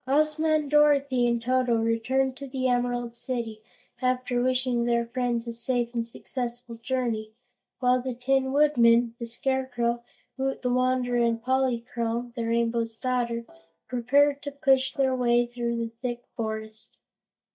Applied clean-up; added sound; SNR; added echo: neural mask model DeepFilterNet 3.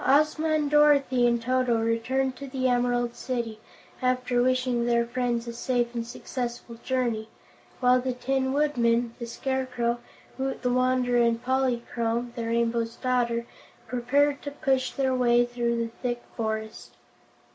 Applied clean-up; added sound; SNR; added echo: none; none; none; none.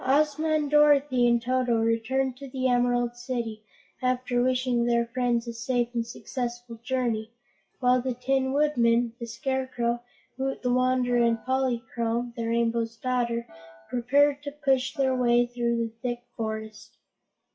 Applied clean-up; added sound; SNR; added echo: classical method WPE with log-MMSE.